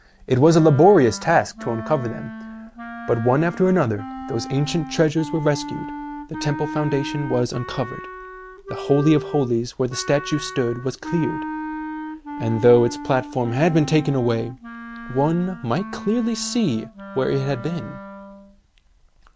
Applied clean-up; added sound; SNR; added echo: none; Wind instrument, woodwind instrument; 12 dB; none.